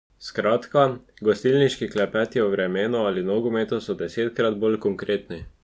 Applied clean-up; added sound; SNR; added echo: none; none; none; none.